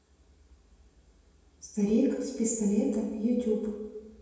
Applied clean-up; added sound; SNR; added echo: none; none; none; reverberation time 1.2 s.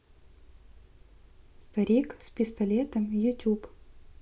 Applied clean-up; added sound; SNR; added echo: none; none; none; none.